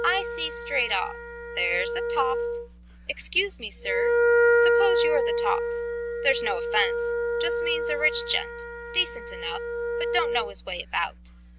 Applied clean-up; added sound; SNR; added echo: none; Wind instrument, woodwind instrument; -3 dB; none.